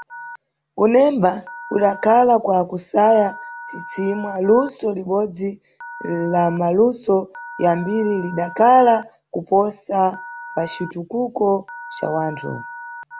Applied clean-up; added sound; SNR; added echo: none; Telephone; 17 dB; none.